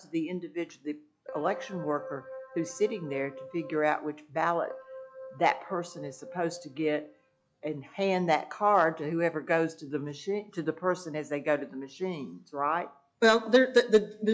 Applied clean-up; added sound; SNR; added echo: classical method log-MMSE.